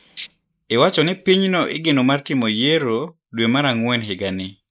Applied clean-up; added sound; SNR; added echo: neural mask model Resemble Enhance denoiser.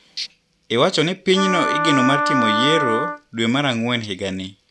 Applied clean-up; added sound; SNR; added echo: none; Wind instrument, woodwind instrument; 0 dB; none.